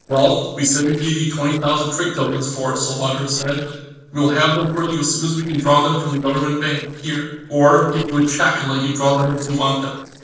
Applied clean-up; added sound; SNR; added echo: neural separator model SepFormer DNS4.